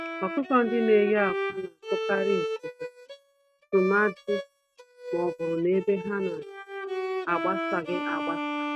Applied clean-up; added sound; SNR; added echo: neural mask model RNNoise.